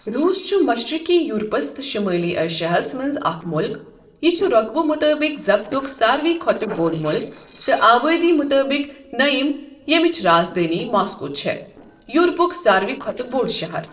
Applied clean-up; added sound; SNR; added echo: neural separator model SepFormer DNS4.